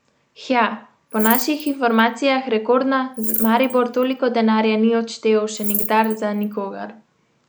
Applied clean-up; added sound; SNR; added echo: none; Rattle / Keys jangling; 10 dB; none.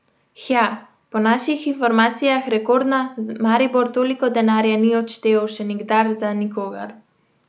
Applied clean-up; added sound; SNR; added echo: none; none; none; none.